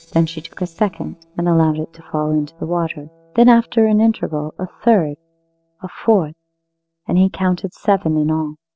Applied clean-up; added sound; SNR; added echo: neural separator model SepFormer DNS4.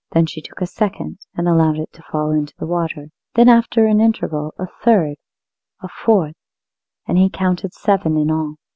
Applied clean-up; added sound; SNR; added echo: none; none; none; none.